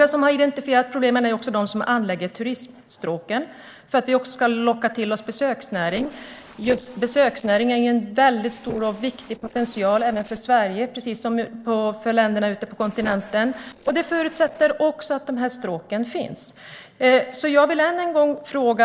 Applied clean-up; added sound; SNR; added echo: neural separator model SepFormer DNS4.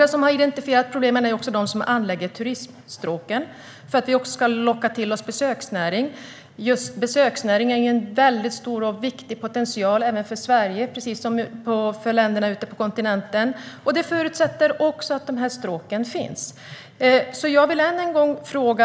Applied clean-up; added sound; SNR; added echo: none; none; none; none.